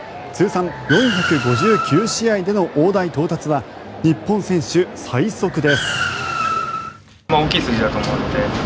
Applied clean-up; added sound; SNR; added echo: none; Car; 6 dB; none.